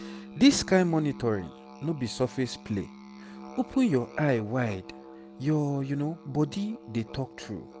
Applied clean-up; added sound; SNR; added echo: none; Musical instrument; 17 dB; none.